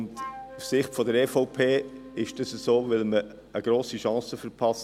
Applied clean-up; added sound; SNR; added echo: none; Wind instrument, woodwind instrument; 18 dB; none.